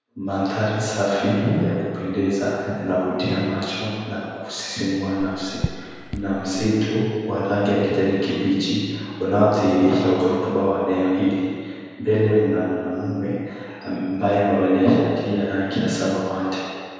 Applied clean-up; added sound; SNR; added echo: none; Raindrop / Drip; 10 dB; reverberation time 1.9 s.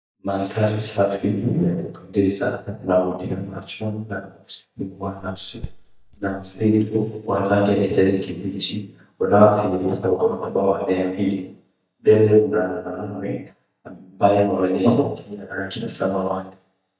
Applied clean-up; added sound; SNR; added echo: neural mask model DeepFilterNet 3.